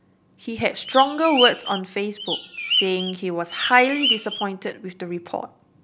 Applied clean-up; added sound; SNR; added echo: none; Bird; 3 dB; none.